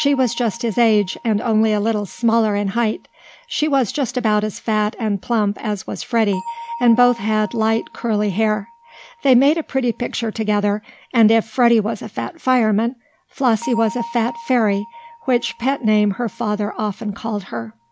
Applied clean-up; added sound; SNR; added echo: none; Bell; 20 dB; none.